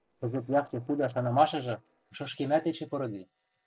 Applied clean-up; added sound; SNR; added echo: neural separator model SepFormer DNS4.